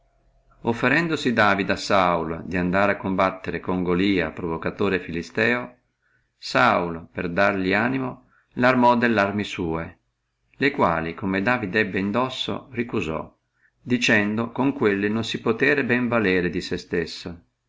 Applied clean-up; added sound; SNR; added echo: none; none; none; none.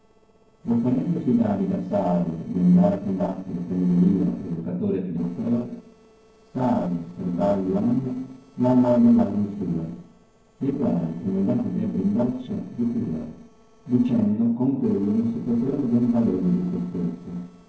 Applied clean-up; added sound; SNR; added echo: neural separator model SepFormer DNS4.